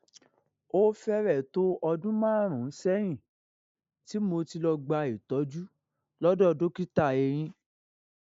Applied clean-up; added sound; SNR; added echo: neural mask model Resemble Enhance denoiser.